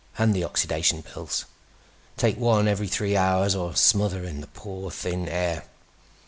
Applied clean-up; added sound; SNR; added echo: none; none; none; none.